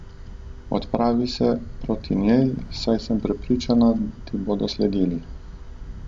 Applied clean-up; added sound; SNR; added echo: none; Wind; 13 dB; none.